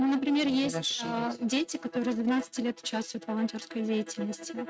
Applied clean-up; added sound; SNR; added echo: neural mask model RNNoise.